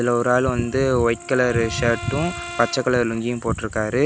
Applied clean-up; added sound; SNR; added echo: none; Brass instrument; 16 dB; none.